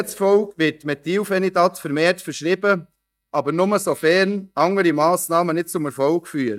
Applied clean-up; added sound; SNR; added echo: neural mask model DeepFilterNet 3.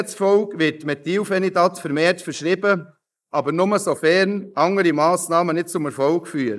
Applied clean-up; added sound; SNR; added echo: neural mask model Resemble Enhance denoiser.